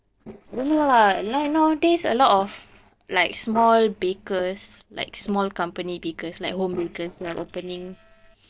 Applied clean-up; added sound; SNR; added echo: neural separator model SepFormer DNS4.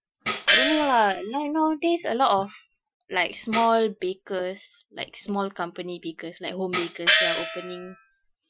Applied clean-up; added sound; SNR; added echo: classical method Wiener filter.